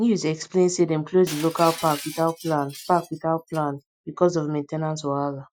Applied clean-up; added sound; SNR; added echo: classical method Wiener filter.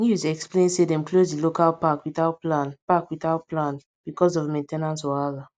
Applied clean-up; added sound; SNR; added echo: none; none; none; none.